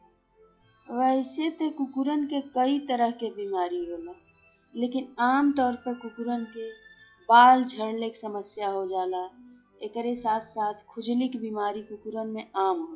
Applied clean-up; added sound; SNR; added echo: classical method log-MMSE.